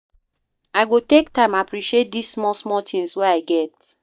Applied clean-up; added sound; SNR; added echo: neural mask model DeepFilterNet 3.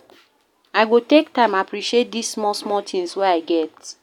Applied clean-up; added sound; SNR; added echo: none; none; none; none.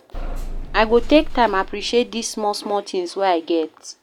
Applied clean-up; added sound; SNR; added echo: none; Bus / Engine; 8 dB; none.